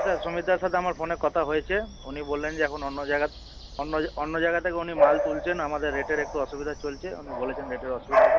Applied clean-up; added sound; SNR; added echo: none; Bark / Bird vocalization, bird call, bird song; 1 dB; none.